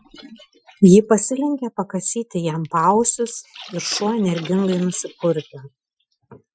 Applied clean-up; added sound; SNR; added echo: classical method Wiener filter.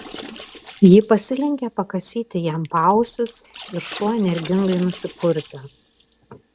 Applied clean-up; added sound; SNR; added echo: none; Water / Splash, splatter; 19 dB; none.